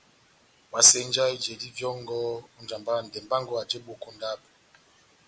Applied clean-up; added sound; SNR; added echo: none; none; none; none.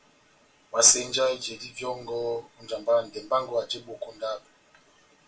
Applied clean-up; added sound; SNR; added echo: none; none; none; reverberation time 0.2 s.